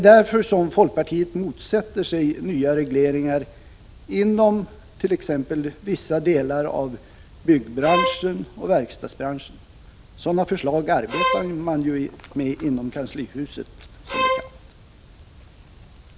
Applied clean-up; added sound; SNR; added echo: none; Bowed string instrument; 3 dB; none.